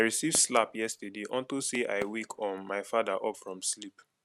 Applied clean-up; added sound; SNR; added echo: neural mask model RNNoise.